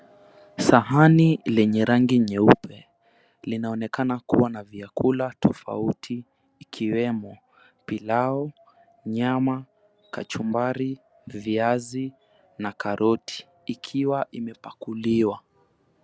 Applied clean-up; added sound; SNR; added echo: none; none; none; none.